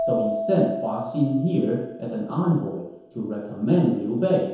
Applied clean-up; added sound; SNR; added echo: none; Keyboard (musical); 9 dB; reverberation time 0.9 s.